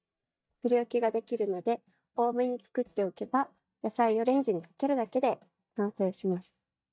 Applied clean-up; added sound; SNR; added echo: neural mask model DeepFilterNet 3.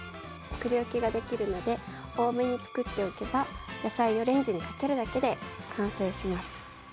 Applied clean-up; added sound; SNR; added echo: none; Screech; 19 dB; none.